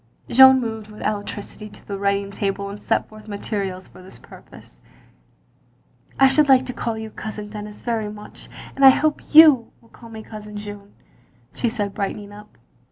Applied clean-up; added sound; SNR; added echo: none; none; none; none.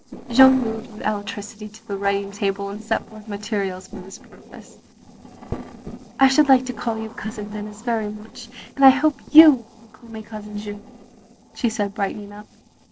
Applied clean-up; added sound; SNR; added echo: neural separator model SepFormer DNS4.